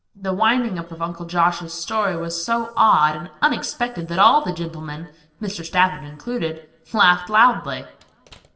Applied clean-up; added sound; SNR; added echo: neural separator model SepFormer DNS4.